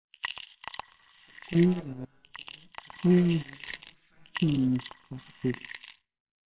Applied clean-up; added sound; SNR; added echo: neural separator model SepFormer WHAMR!.